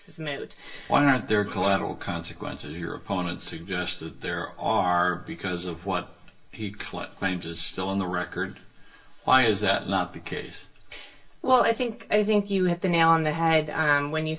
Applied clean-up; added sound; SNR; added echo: none; none; none; reverberation time 0.2 s.